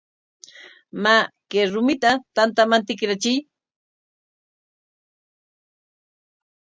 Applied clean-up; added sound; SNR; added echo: none; none; none; none.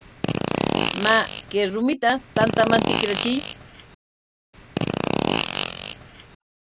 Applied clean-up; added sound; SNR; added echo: none; Fart; 0 dB; none.